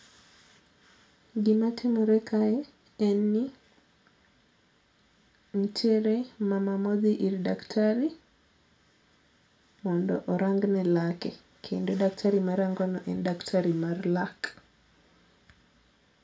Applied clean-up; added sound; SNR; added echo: none; none; none; reverberation time 0.2 s.